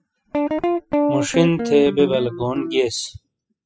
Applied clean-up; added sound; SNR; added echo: classical method spectral subtraction.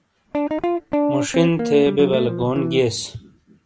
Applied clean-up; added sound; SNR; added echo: none; Guitar; 2 dB; none.